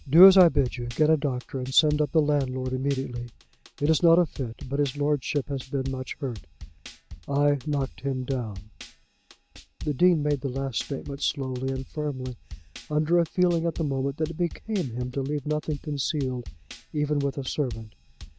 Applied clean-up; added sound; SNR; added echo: none; Drum kit; 16 dB; none.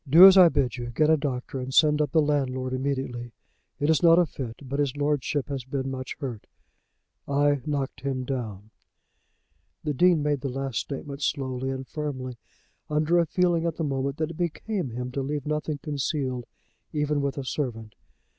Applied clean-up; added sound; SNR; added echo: none; none; none; none.